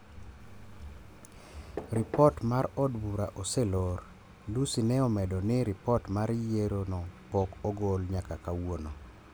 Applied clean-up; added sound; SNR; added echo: none; Knock / Wood; 15 dB; none.